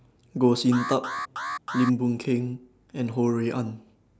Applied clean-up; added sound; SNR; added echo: none; Alarm; 8 dB; none.